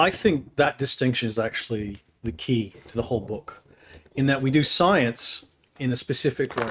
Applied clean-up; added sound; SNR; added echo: neural mask model RNNoise.